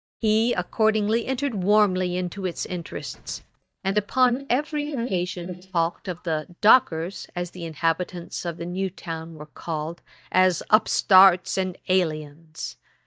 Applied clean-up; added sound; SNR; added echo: neural mask model DeepFilterNet 3.